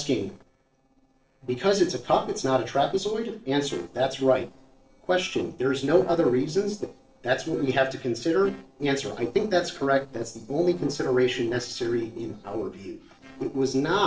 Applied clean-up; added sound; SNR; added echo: neural separator model SepFormer DNS4.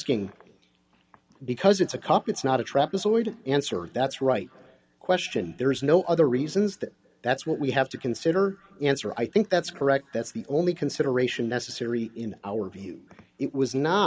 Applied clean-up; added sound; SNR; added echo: none; none; none; none.